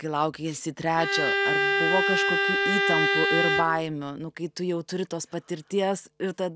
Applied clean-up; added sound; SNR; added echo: none; Bowed string instrument; -4 dB; none.